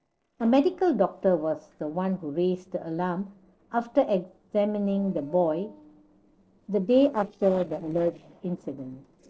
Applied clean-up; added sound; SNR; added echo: neural separator model SepFormer DNS4.